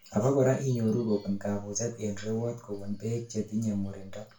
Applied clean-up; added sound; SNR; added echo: none; none; none; reverberation time 0.3 s.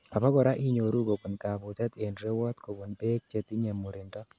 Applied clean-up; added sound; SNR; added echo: none; none; none; none.